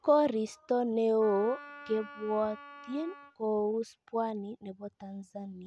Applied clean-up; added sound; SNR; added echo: none; Wind instrument, woodwind instrument; 17 dB; none.